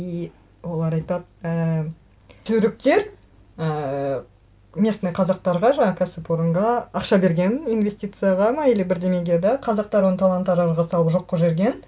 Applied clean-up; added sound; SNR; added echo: none; none; none; none.